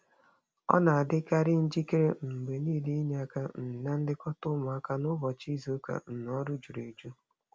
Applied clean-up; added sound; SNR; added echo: none; none; none; none.